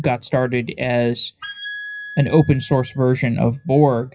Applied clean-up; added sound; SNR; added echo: classical method WPE with log-MMSE.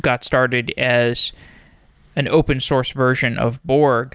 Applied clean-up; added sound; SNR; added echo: none; none; none; none.